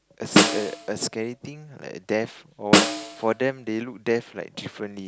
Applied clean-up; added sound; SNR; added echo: none; Snare drum; -3 dB; none.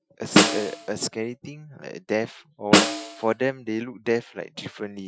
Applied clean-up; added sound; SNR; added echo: classical method Wiener filter.